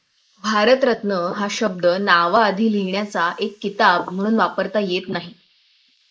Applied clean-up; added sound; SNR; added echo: neural mask model Resemble Enhance denoiser.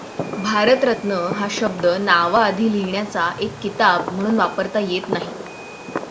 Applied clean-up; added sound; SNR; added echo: none; Fireworks; 11 dB; none.